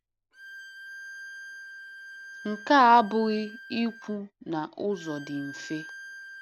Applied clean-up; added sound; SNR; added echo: none; Bowed string instrument; 16 dB; none.